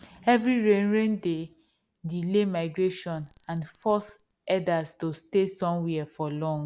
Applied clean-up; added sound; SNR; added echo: none; Alarm; 19 dB; none.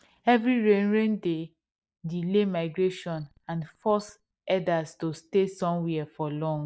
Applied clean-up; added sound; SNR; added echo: neural mask model DeepFilterNet 3.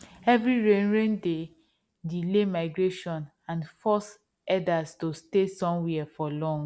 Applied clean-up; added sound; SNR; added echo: none; none; none; none.